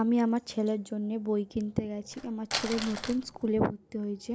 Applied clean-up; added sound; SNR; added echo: none; Crumpling, crinkling; 8 dB; none.